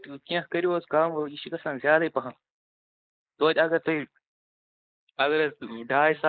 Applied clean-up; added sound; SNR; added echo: neural mask model Resemble Enhance denoiser.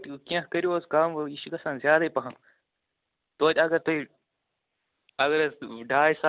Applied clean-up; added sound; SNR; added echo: none; none; none; none.